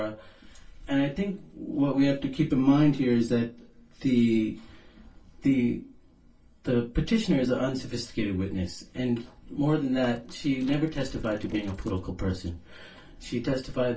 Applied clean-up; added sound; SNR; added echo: neural separator model SepFormer DNS4.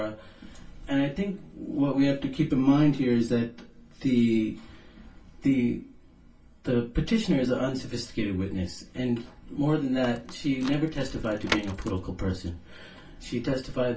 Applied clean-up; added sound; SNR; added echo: none; Door / Car; 11 dB; reverberation time 0.2 s.